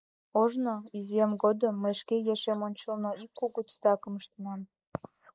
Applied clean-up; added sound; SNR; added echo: neural mask model Resemble Enhance denoiser.